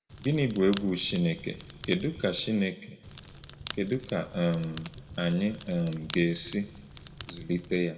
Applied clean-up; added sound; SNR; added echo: none; Crackle; 12 dB; reverberation time 1.3 s.